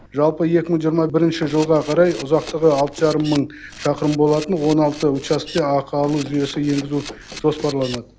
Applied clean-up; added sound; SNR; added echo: none; Run + Camera; 16 dB; none.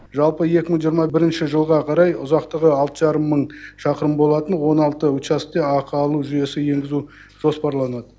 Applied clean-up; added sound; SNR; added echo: none; none; none; none.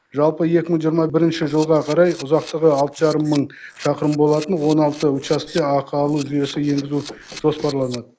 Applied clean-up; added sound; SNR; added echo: neural mask model Resemble Enhance denoiser.